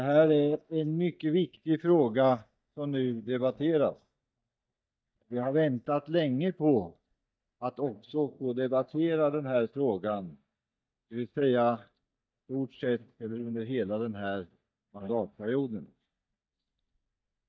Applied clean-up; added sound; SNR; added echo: neural mask model DeepFilterNet 3.